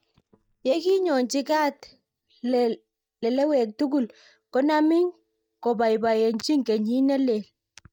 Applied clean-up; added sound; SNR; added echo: neural mask model DeepFilterNet 3.